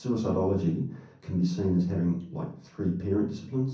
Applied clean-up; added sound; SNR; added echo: none; none; none; reverberation time 0.6 s.